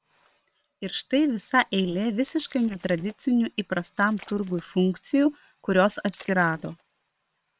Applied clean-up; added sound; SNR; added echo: neural separator model SepFormer WHAM!.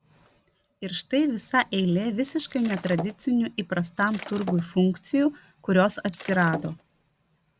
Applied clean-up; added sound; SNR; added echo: none; Shatter; 14 dB; none.